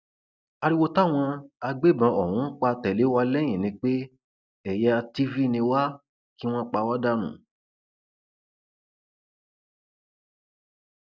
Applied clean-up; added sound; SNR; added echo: none; none; none; none.